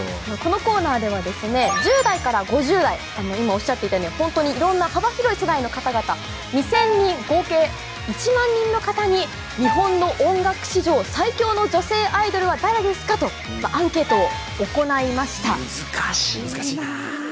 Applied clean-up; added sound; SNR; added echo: none; Piano; 8 dB; none.